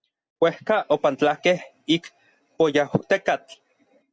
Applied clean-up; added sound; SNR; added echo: none; none; none; none.